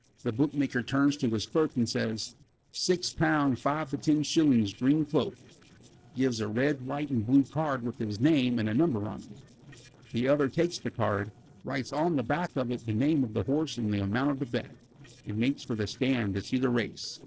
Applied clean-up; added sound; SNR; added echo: neural separator model SepFormer DNS4.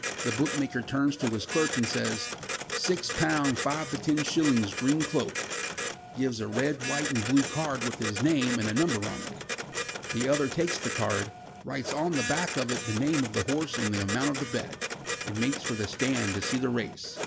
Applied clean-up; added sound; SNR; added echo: none; Printer; 5 dB; none.